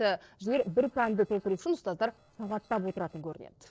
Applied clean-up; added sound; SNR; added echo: neural separator model SepFormer DNS4.